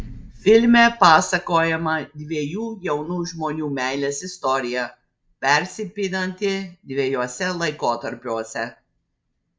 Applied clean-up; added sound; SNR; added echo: none; none; none; none.